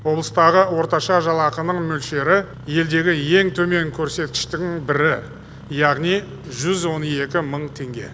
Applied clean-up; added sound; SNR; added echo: none; Engine starting; 17 dB; none.